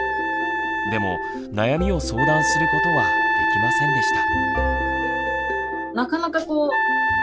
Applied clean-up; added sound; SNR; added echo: none; Wind instrument, woodwind instrument; -3 dB; none.